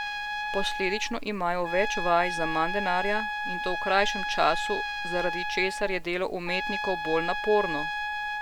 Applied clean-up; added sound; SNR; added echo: none; Trumpet; 4 dB; none.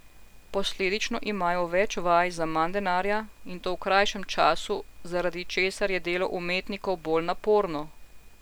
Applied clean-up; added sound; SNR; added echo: none; none; none; none.